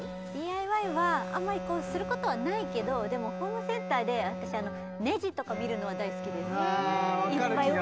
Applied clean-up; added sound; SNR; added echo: none; Wind instrument, woodwind instrument; 6 dB; none.